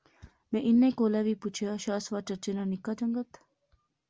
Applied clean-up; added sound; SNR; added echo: none; none; none; none.